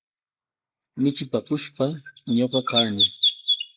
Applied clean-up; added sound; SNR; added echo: neural mask model Resemble Enhance denoiser.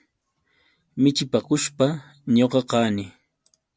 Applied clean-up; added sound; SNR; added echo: none; none; none; none.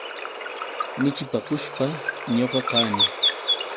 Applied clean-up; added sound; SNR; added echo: none; Water / Bird; -2 dB; none.